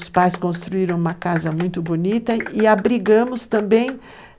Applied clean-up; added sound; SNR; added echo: none; Clapping; 17 dB; none.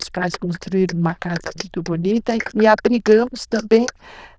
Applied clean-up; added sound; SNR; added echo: neural diffusion model UNIVERSE++.